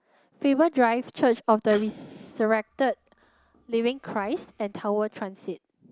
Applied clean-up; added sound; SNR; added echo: neural mask model Resemble Enhance denoiser.